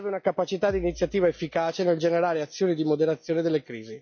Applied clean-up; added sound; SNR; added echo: classical method log-MMSE.